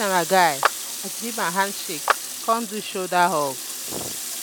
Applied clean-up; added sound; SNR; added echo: none; Clapping + Water tap, faucet; 4 dB; none.